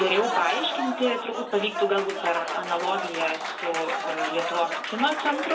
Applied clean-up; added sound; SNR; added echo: none; Applause; 3 dB; reverberation time 0.2 s.